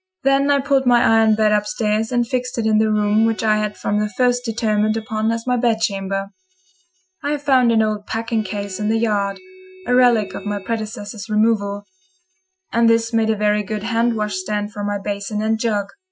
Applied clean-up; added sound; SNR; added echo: classical method Wiener filter.